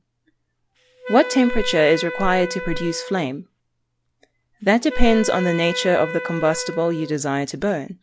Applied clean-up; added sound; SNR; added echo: none; Wind instrument, woodwind instrument; 10 dB; none.